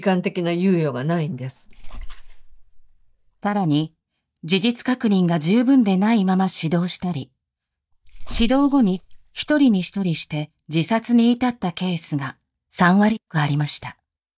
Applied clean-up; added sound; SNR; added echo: neural mask model DeepFilterNet 3.